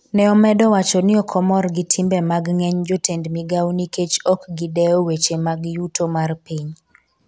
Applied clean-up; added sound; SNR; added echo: none; none; none; none.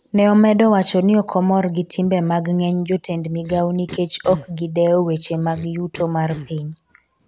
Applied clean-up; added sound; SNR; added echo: none; Cough; 19 dB; none.